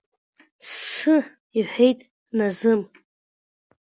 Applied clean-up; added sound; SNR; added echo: none; none; none; none.